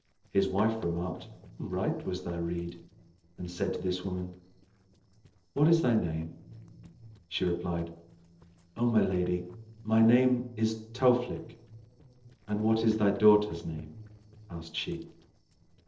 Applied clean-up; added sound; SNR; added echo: neural separator model SepFormer DNS4.